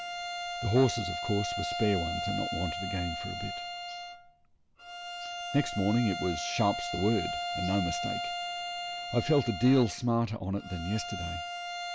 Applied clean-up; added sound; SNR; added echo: none; Bowed string instrument; 5 dB; none.